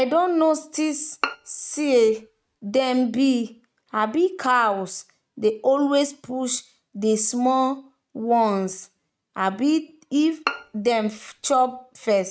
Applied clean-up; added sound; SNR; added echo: neural mask model RNNoise.